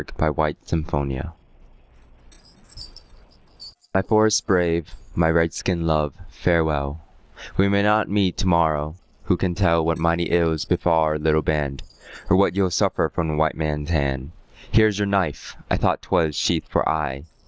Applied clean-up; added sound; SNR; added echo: neural separator model SepFormer DNS4.